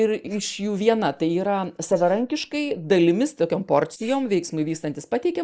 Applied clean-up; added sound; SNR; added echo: neural mask model Resemble Enhance denoiser.